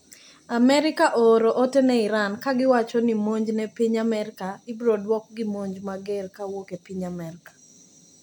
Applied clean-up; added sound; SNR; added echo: none; none; none; none.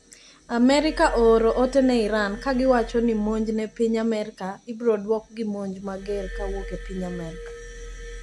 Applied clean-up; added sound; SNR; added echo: none; Glass; 14 dB; none.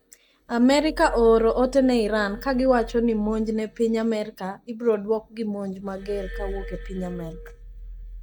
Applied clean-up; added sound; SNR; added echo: neural mask model DeepFilterNet 3.